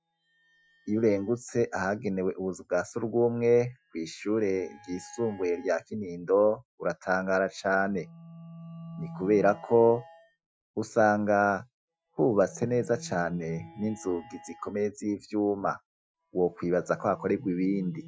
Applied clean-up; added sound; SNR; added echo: classical method Wiener filter.